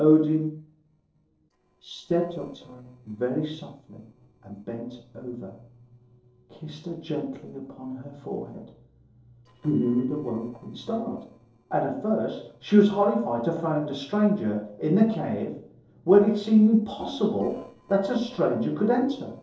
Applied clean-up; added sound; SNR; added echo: neural separator model SepFormer DNS4.